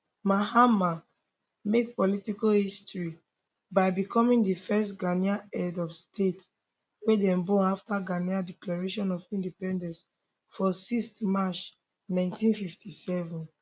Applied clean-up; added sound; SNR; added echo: none; none; none; none.